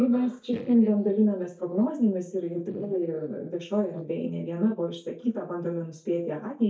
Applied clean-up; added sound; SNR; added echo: neural mask model DeepFilterNet 3.